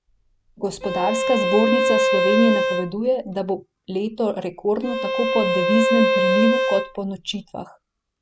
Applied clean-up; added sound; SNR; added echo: none; Bowed string instrument; -1 dB; none.